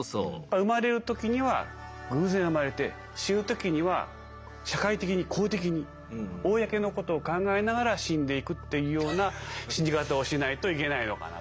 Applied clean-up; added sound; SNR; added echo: none; none; none; none.